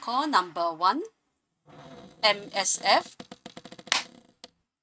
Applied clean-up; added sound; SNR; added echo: neural mask model RNNoise.